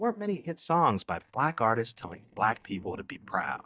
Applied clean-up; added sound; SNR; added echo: neural mask model DeepFilterNet 3.